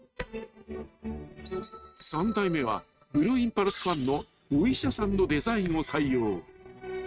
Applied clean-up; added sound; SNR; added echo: neural mask model RNNoise.